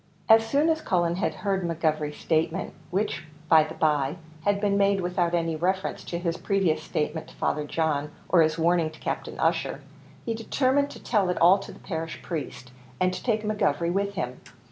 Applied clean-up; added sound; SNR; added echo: none; none; none; none.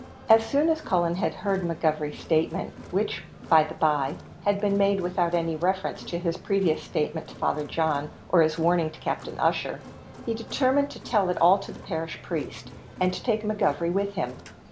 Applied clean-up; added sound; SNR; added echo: none; Crowd; 20 dB; none.